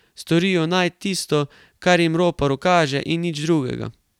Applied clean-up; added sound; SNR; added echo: none; none; none; none.